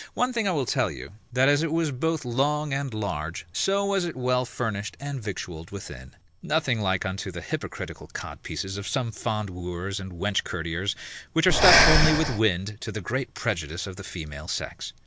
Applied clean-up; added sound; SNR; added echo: none; Breathing; -5 dB; none.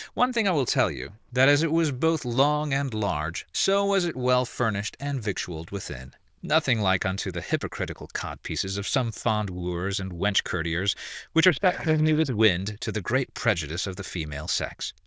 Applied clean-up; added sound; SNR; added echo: neural diffusion model UNIVERSE++.